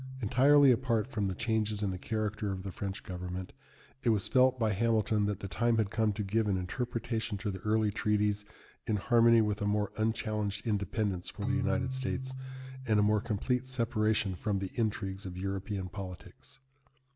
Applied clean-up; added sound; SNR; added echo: none; Keyboard (musical); 15 dB; none.